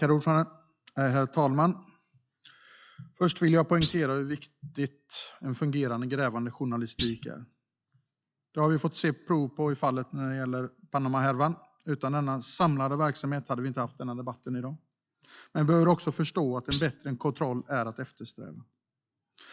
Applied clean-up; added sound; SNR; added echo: classical method log-MMSE.